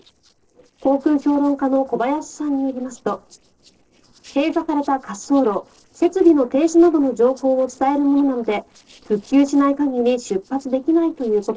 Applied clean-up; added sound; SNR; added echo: neural separator model SepFormer DNS4.